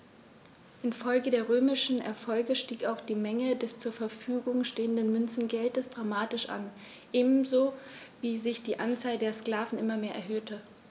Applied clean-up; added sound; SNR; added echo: none; none; none; none.